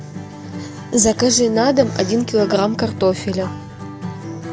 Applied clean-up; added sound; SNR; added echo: none; Acoustic guitar; 10 dB; none.